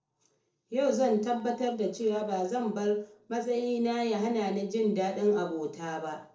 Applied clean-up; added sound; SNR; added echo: neural separator model SepFormer DNS4.